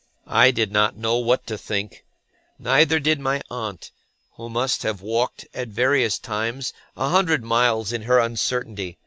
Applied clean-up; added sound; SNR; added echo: none; none; none; none.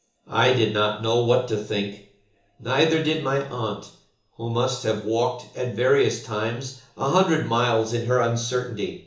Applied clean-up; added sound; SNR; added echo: none; none; none; reverberation time 0.8 s.